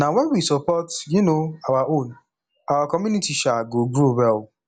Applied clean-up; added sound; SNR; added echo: none; none; none; none.